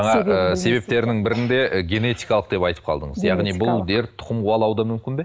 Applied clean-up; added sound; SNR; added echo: none; none; none; none.